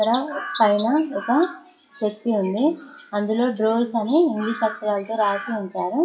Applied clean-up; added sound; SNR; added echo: classical method WPE with log-MMSE.